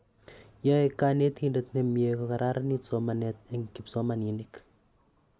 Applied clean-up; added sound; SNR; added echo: none; none; none; none.